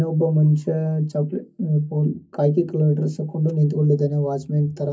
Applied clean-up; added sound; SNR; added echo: none; none; none; reverberation time 0.3 s.